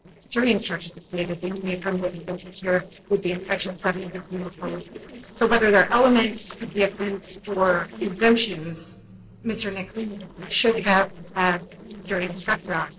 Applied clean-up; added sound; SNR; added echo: neural separator model SepFormer DNS4.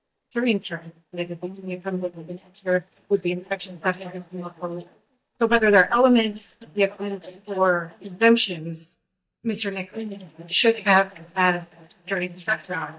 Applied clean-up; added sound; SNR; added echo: neural mask model DeepFilterNet 3.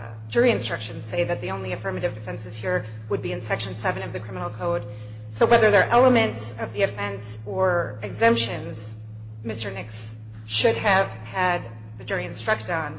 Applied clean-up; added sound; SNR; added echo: none; none; none; none.